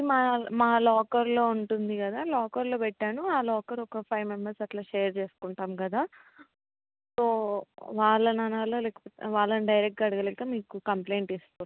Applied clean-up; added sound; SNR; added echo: none; none; none; none.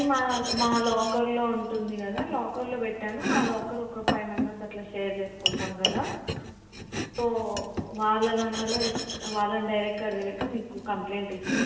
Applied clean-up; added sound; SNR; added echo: none; Domestic sounds, home sounds; 4 dB; reverberation time 1.0 s.